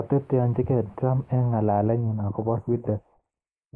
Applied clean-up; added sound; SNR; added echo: neural mask model Resemble Enhance denoiser.